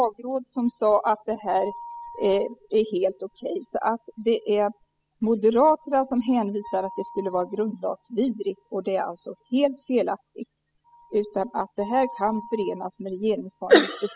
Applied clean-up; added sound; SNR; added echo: classical method spectral subtraction.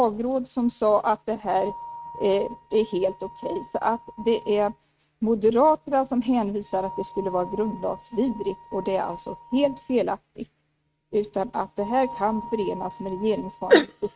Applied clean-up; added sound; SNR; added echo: neural mask model RNNoise.